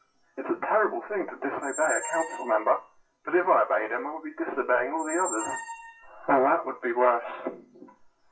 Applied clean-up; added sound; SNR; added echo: classical method WPE with log-MMSE.